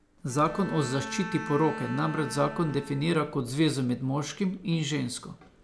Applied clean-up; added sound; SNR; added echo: none; Bowed string instrument; 13 dB; none.